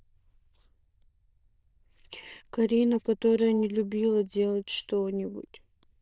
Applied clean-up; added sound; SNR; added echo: neural diffusion model UNIVERSE++.